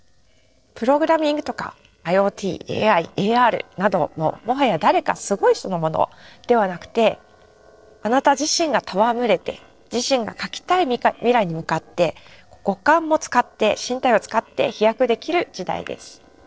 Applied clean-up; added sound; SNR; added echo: neural separator model SepFormer DNS4.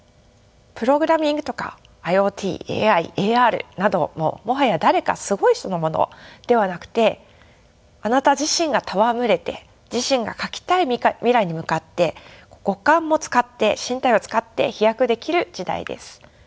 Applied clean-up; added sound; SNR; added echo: none; none; none; none.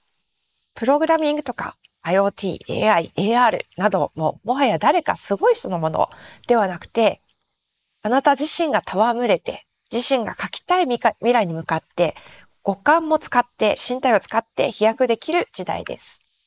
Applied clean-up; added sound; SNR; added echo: neural mask model Resemble Enhance denoiser.